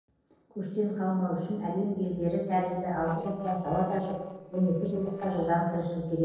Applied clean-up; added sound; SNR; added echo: neural separator model SepFormer DNS4.